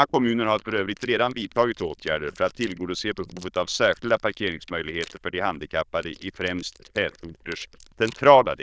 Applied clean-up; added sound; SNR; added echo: neural diffusion model UNIVERSE++.